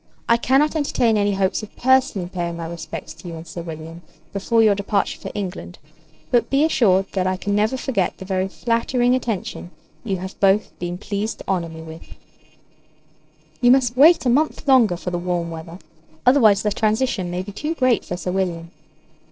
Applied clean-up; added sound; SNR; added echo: neural separator model SepFormer DNS4.